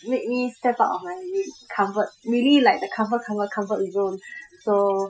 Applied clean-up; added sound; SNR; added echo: classical method Wiener filter.